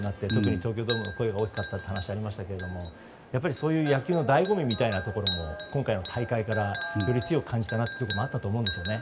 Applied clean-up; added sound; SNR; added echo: none; Chink, clink; 0 dB; none.